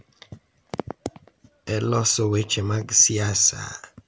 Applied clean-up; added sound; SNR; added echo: none; none; none; none.